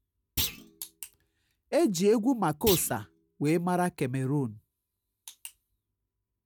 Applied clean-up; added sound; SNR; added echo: none; Thump, thud; 8 dB; none.